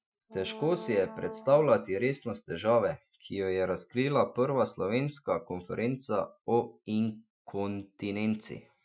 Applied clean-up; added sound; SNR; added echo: classical method Wiener filter.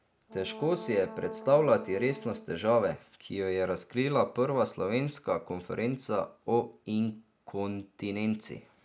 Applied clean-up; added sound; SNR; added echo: none; Brass instrument; 14 dB; none.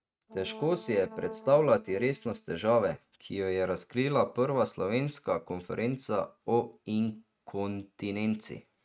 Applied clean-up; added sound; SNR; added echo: neural mask model RNNoise.